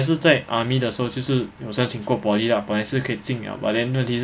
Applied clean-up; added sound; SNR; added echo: none; none; none; none.